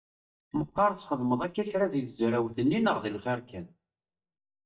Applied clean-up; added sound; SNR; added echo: neural mask model DeepFilterNet 3.